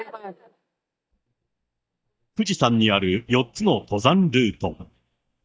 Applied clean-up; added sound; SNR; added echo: neural mask model DeepFilterNet 3.